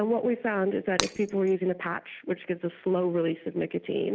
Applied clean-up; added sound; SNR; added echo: none; Shatter; 5 dB; none.